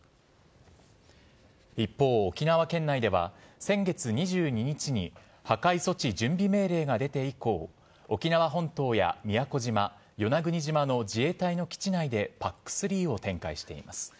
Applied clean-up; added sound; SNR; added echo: none; none; none; none.